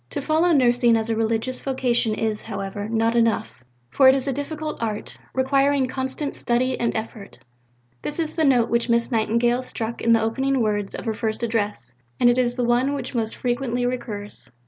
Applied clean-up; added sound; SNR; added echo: none; none; none; none.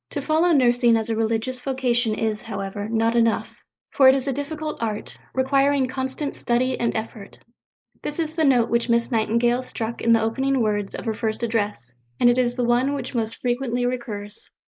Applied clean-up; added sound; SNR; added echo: neural mask model Resemble Enhance denoiser.